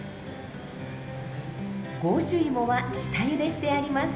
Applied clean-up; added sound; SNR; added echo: none; Thunder; 17 dB; reverberation time 1.1 s.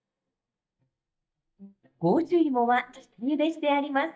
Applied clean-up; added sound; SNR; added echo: neural mask model DeepFilterNet 3.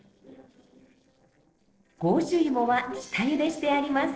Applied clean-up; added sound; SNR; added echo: neural separator model SepFormer DNS4.